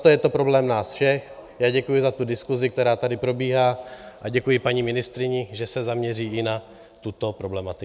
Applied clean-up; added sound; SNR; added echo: none; none; none; none.